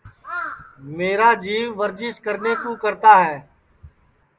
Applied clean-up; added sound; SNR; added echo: none; Crow; 15 dB; none.